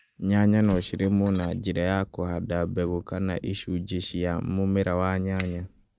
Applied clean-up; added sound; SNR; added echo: neural mask model RNNoise.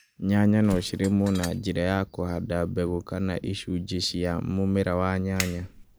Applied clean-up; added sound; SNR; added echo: none; Tools + Fire; 17 dB; none.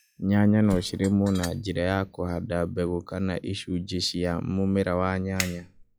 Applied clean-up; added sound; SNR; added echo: classical method log-MMSE.